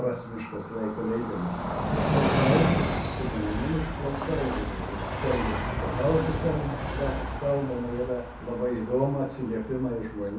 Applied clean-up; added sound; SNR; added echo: none; Train; 1 dB; reverberation time 0.6 s.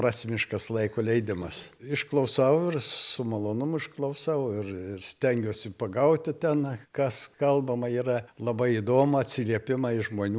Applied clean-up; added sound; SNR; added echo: none; none; none; none.